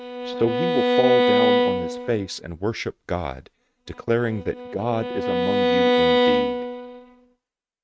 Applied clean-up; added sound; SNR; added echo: neural mask model RNNoise.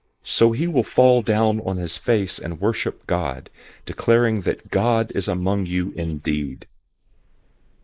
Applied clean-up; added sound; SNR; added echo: neural mask model Resemble Enhance denoiser.